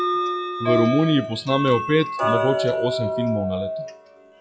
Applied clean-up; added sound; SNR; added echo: classical method log-MMSE.